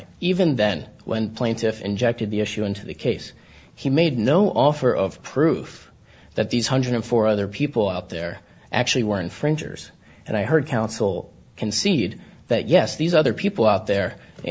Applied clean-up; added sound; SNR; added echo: none; none; none; none.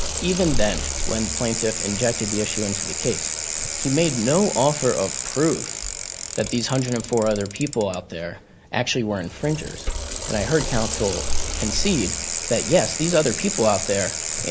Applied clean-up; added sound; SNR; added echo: none; Bicycle; 3 dB; none.